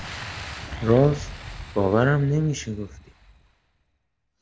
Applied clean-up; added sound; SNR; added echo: none; Boom; 13 dB; none.